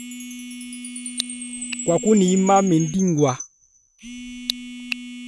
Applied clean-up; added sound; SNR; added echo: neural mask model RNNoise.